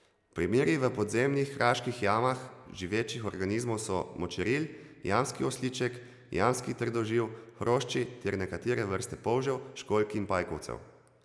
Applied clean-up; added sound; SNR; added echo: none; none; none; none.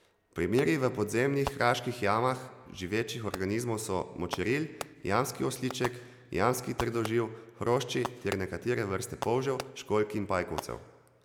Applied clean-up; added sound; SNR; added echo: none; Fireworks; 14 dB; none.